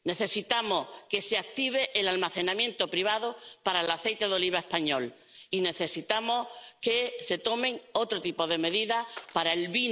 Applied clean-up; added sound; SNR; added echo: none; Shatter; 7 dB; none.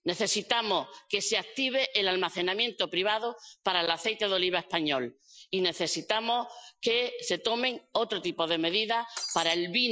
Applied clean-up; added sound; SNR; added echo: classical method Wiener filter.